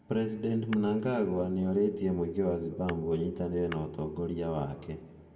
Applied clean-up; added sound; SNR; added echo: none; Tap / Glass; 17 dB; reverberation time 1.4 s.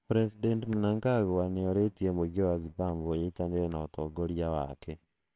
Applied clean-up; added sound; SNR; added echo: neural separator model SepFormer WHAMR!.